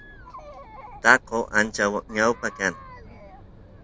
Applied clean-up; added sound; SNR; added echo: none; Chatter; 18 dB; none.